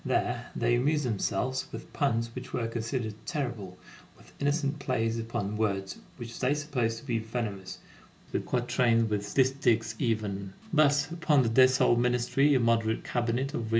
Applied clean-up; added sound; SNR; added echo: none; none; none; none.